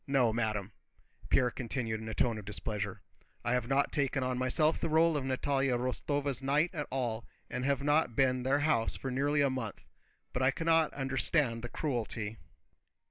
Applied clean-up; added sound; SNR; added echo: none; none; none; none.